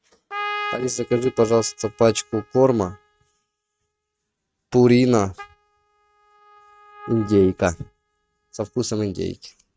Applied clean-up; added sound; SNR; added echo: neural mask model RNNoise.